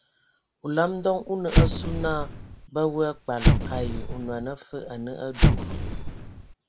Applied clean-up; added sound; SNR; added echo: none; Explosion; -4 dB; none.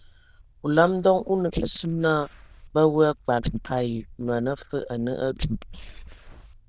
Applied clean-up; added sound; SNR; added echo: neural diffusion model UNIVERSE++.